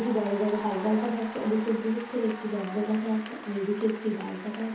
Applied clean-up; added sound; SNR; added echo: none; Applause / Cheering; 13 dB; reverberation time 0.7 s.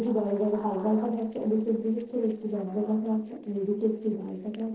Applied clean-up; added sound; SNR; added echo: neural separator model SepFormer DNS4.